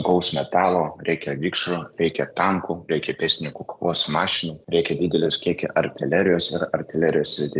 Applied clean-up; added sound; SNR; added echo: none; none; none; none.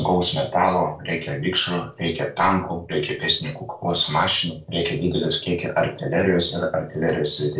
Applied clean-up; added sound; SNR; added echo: none; none; none; reverberation time 0.3 s.